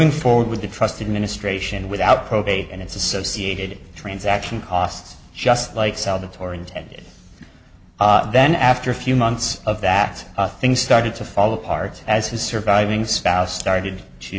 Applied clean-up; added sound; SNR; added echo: none; none; none; none.